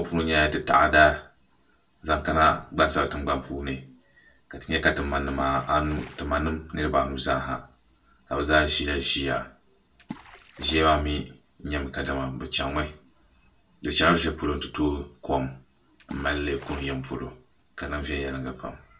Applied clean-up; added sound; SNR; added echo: none; Water / Splash, splatter; 20 dB; reverberation time 0.2 s.